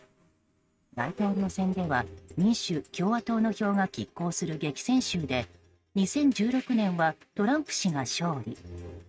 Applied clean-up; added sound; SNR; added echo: neural mask model RNNoise.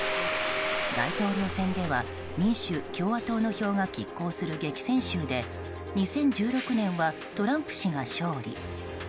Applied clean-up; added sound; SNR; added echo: none; Domestic sounds, home sounds; 8 dB; none.